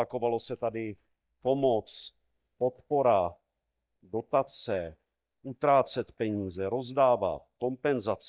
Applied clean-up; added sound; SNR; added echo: neural mask model DeepFilterNet 3.